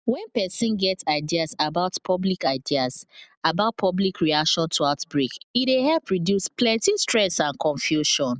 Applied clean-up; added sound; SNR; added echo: none; none; none; none.